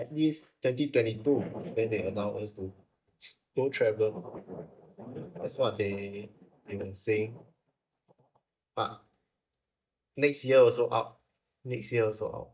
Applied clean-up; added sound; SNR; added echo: neural mask model DeepFilterNet 3.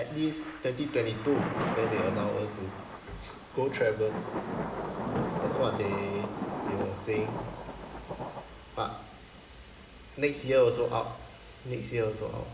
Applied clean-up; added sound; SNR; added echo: none; Thunder / Rain; 5 dB; reverberation time 2.1 s.